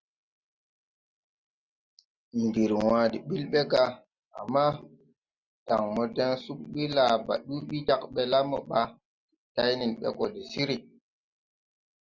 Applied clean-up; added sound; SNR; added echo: none; none; none; none.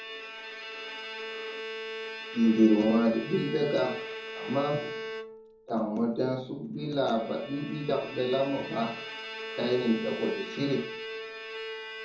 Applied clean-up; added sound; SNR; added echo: none; Bowed string instrument; 10 dB; reverberation time 0.6 s.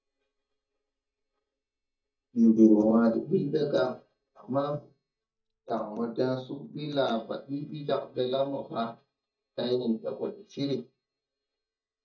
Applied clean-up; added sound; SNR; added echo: neural mask model DeepFilterNet 3.